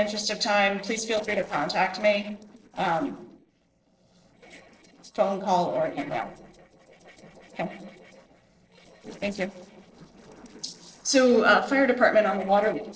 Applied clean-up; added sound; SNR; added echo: neural separator model SepFormer DNS4.